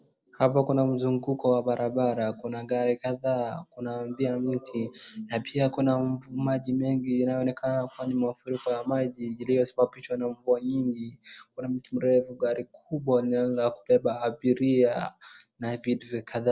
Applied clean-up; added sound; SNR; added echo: none; none; none; none.